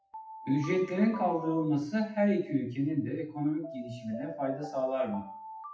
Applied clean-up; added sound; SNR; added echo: classical method WPE with log-MMSE.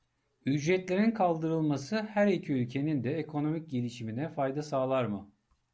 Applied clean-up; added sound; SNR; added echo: none; none; none; none.